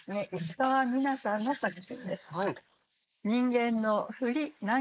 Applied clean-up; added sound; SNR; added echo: neural mask model Resemble Enhance denoiser.